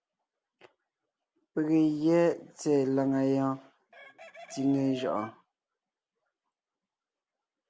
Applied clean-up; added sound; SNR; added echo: none; Chicken, rooster; 17 dB; none.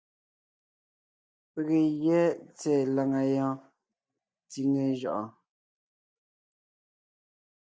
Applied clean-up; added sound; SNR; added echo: neural mask model DeepFilterNet 3.